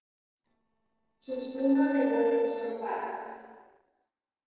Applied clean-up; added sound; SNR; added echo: neural separator model SepFormer DNS4.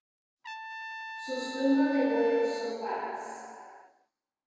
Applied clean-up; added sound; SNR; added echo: none; Trumpet; 12 dB; reverberation time 2.2 s.